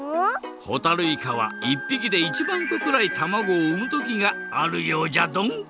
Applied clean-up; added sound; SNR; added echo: none; Wind instrument, woodwind instrument; 10 dB; none.